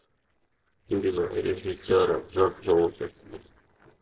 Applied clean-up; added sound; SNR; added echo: neural separator model SepFormer DNS4.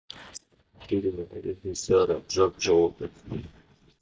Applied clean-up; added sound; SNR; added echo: neural mask model DeepFilterNet 3.